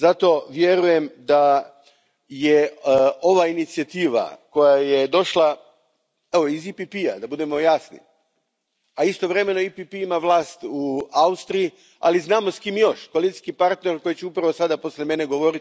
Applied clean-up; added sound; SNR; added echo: none; none; none; none.